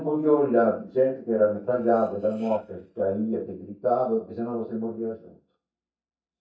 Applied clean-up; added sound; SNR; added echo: neural mask model DeepFilterNet 3.